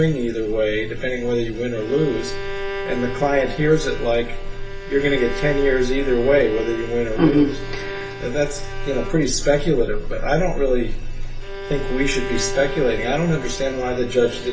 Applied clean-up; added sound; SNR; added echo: none; Bowed string instrument; 13 dB; reverberation time 0.2 s.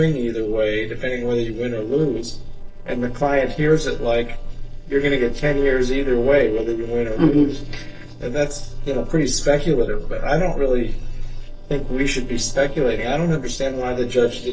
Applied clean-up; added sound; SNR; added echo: neural separator model SepFormer DNS4.